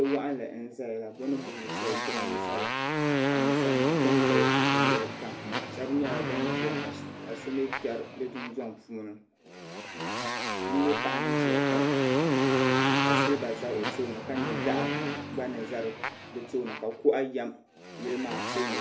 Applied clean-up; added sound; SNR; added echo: none; Motorcycle; -4 dB; reverberation time 0.3 s.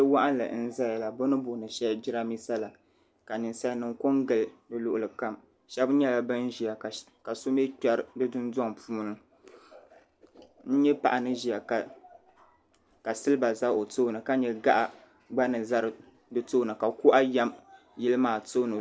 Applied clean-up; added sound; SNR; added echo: none; none; none; none.